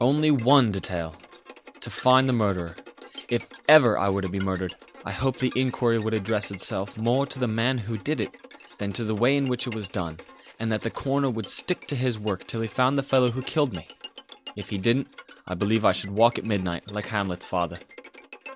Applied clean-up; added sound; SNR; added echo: none; Bowed string instrument; 19 dB; none.